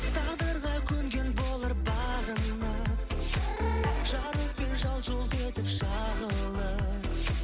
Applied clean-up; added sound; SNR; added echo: none; Animal / Brass instrument; 12 dB; none.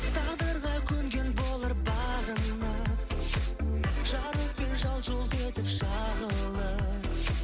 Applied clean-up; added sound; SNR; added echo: none; none; none; none.